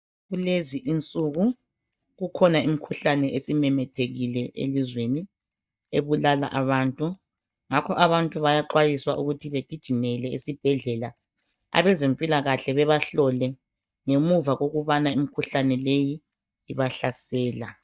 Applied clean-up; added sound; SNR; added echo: neural mask model DeepFilterNet 3.